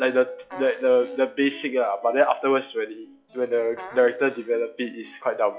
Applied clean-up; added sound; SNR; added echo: classical method log-MMSE.